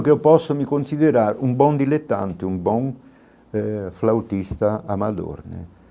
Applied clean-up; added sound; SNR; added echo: none; none; none; none.